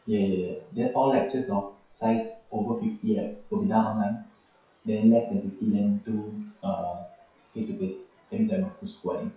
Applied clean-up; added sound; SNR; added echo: classical method WPE with log-MMSE.